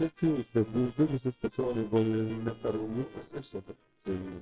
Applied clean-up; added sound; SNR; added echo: neural separator model SepFormer WHAMR!.